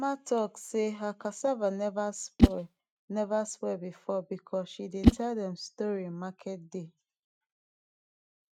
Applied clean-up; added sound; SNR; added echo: neural mask model RNNoise.